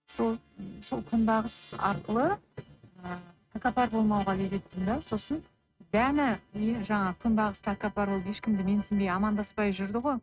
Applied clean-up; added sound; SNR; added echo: neural mask model RNNoise.